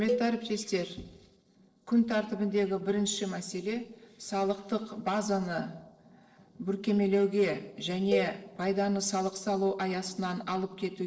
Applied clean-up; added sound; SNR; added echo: neural separator model SepFormer DNS4.